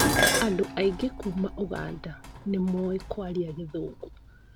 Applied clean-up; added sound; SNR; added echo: none; Dishes, pots, and pans; 1 dB; none.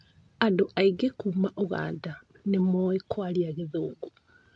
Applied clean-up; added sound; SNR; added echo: none; none; none; none.